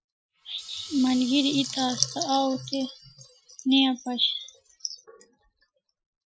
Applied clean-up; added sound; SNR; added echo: classical method Wiener filter.